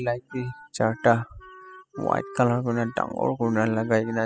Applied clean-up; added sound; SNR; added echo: classical method spectral subtraction.